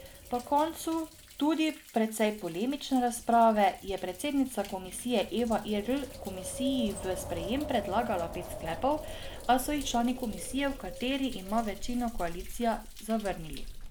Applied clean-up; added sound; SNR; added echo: none; Thunder + Wind; 11 dB; none.